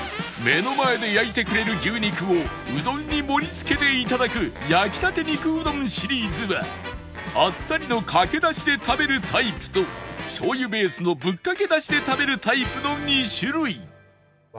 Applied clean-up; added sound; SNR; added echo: none; none; none; none.